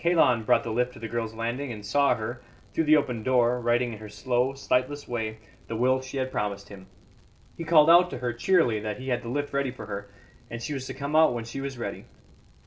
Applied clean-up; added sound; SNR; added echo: none; none; none; none.